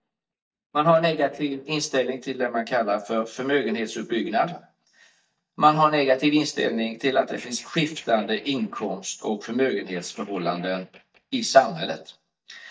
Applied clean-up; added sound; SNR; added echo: neural mask model DeepFilterNet 3.